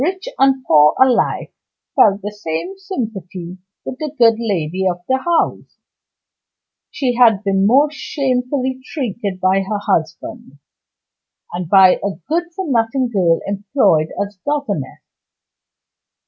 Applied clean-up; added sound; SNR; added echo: none; none; none; none.